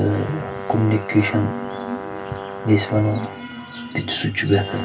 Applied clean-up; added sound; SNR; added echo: none; Brass instrument; 11 dB; reverberation time 0.2 s.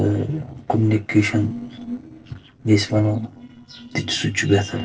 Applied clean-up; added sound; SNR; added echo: neural separator model SepFormer DNS4.